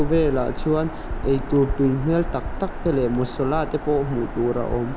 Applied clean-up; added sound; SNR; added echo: none; Bird vocalization, bird call, bird song; 6 dB; none.